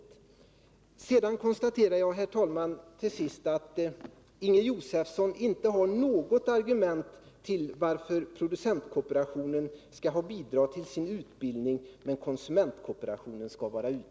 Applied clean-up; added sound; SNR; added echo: none; none; none; none.